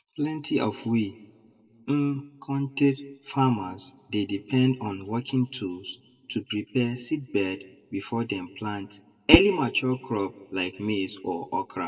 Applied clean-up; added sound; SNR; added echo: none; Whoosh, swoosh, swish; 1 dB; reverberation time 1.0 s.